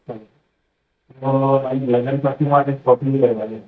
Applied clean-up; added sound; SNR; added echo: neural mask model DeepFilterNet 3.